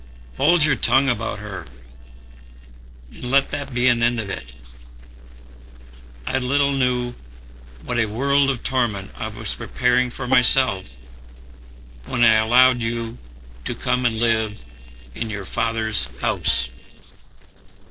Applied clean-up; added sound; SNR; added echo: neural separator model SepFormer DNS4.